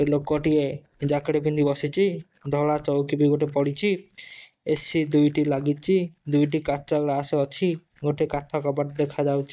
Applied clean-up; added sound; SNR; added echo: neural mask model DeepFilterNet 3.